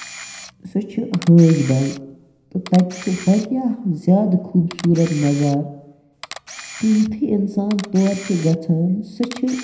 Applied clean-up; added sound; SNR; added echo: none; Camera; 19 dB; reverberation time 0.9 s.